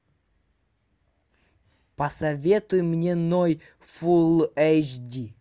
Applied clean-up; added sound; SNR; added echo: none; none; none; none.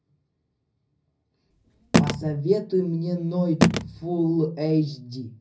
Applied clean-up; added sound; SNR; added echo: none; Telephone; -2 dB; reverberation time 0.4 s.